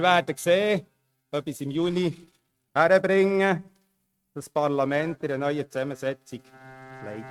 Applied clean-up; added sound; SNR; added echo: neural mask model RNNoise.